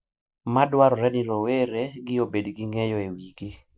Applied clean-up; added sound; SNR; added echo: neural mask model Resemble Enhance denoiser.